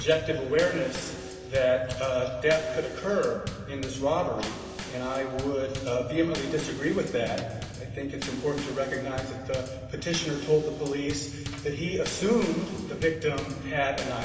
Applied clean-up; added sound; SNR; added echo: none; Bass drum / Snare drum / Drum kit; 11 dB; reverberation time 2.5 s.